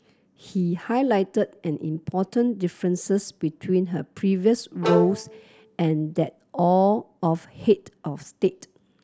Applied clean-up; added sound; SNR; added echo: none; Bowed string instrument; 6 dB; none.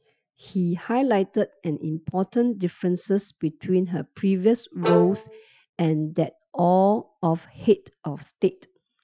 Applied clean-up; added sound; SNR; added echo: classical method Wiener filter.